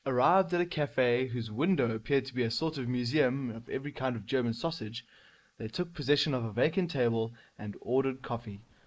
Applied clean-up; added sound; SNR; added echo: neural mask model Resemble Enhance denoiser.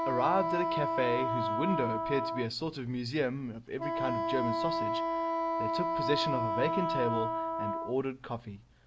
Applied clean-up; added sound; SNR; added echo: none; Wind instrument, woodwind instrument; -1 dB; none.